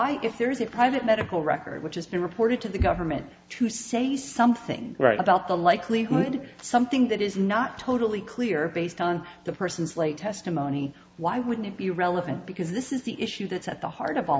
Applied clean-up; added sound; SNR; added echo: none; none; none; none.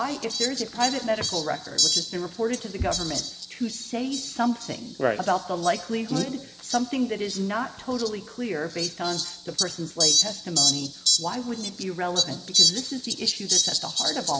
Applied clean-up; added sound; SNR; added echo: none; Fowl; -1 dB; none.